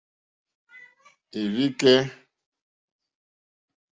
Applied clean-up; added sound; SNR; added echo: none; none; none; none.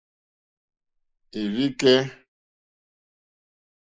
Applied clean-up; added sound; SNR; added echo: neural mask model Resemble Enhance denoiser.